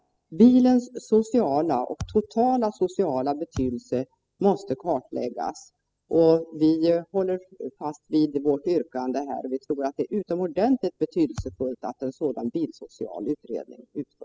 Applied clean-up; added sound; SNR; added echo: classical method spectral subtraction.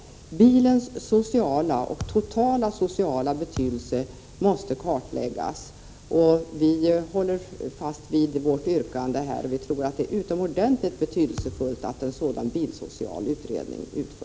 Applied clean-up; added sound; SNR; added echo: none; Thump, thud; 15 dB; none.